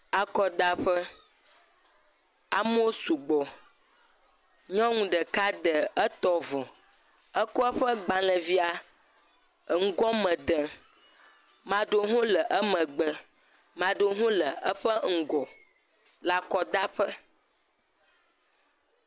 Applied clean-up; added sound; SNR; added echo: none; none; none; none.